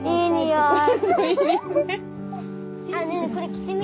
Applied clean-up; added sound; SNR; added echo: none; none; none; none.